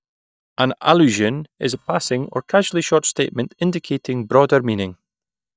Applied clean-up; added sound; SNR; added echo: neural mask model DeepFilterNet 3.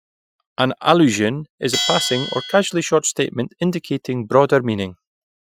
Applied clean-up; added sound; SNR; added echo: classical method Wiener filter.